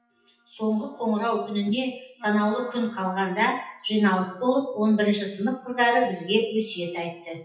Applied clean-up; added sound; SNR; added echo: classical method WPE with log-MMSE.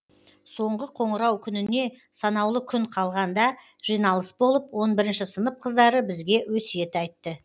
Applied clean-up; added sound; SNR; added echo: none; none; none; none.